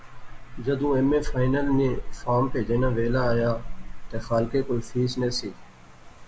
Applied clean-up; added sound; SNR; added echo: none; Rain; 5 dB; none.